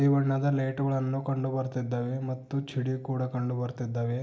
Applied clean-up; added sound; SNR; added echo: none; none; none; none.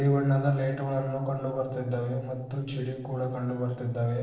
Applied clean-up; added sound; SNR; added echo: neural separator model SepFormer DNS4.